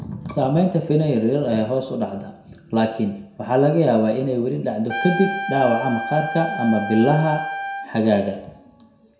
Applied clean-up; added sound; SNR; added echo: none; Trumpet; 7 dB; reverberation time 0.6 s.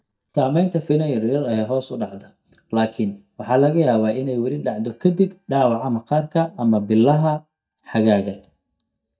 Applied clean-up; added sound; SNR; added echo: neural mask model DeepFilterNet 3.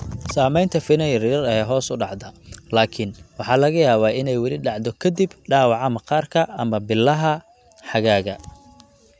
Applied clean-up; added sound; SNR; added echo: none; none; none; none.